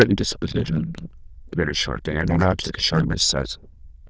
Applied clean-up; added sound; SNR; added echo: neural diffusion model UNIVERSE++.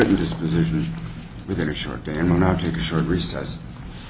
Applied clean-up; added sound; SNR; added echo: none; none; none; none.